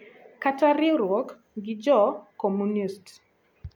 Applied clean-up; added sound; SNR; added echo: none; none; none; none.